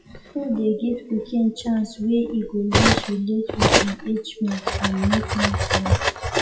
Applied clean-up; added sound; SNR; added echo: classical method WPE with log-MMSE.